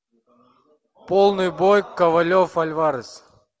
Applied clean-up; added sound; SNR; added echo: none; none; none; none.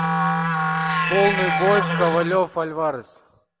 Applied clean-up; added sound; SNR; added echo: none; Musical instrument; 0 dB; none.